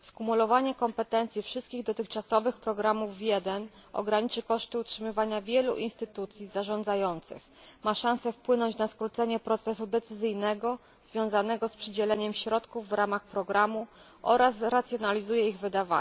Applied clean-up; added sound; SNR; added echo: none; none; none; none.